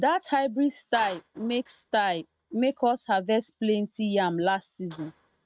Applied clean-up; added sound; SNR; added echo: neural mask model RNNoise.